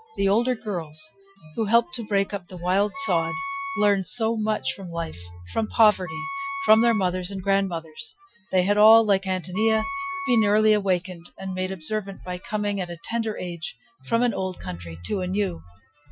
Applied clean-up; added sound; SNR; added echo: classical method Wiener filter.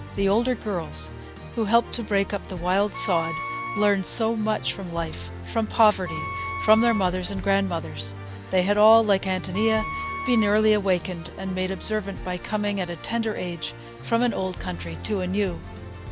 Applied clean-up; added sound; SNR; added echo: none; Wind instrument, woodwind instrument + Musical instrument; 10 dB; none.